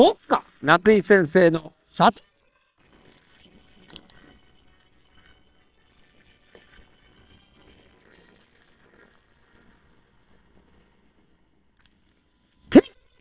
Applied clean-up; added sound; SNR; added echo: neural separator model SepFormer WHAMR!.